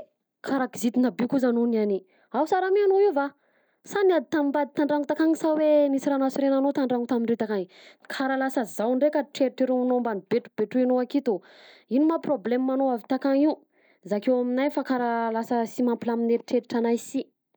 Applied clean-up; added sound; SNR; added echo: none; none; none; none.